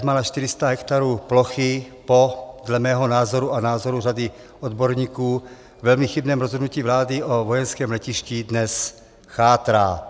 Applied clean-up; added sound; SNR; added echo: none; none; none; none.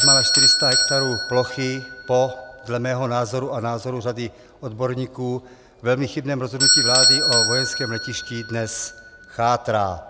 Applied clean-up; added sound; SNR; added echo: none; Bell / Doorbell; -2 dB; none.